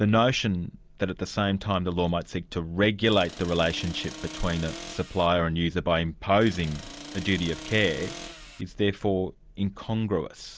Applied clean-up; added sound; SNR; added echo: none; Accelerating, revving, vroom; 14 dB; none.